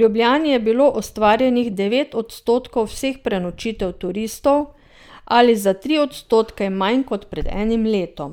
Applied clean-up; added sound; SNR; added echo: neural mask model DeepFilterNet 3.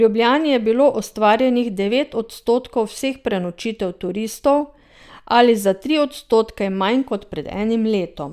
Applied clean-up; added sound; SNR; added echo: none; none; none; none.